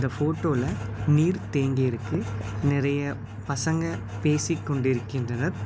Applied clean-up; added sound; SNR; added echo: none; none; none; none.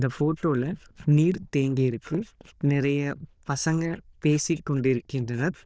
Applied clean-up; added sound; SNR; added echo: neural diffusion model UNIVERSE++.